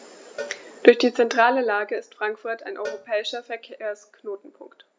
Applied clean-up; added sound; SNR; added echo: none; Cowbell; 18 dB; none.